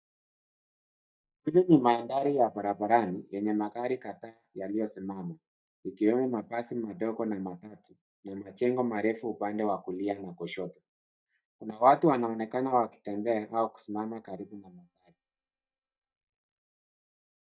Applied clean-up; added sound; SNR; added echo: neural mask model DeepFilterNet 3.